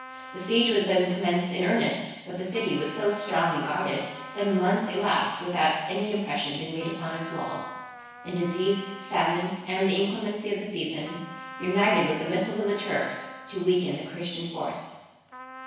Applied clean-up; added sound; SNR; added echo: none; Trumpet; 16 dB; reverberation time 1.1 s.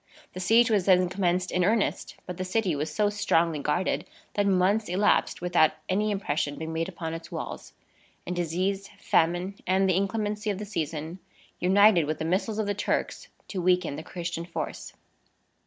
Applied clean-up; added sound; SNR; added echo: none; none; none; none.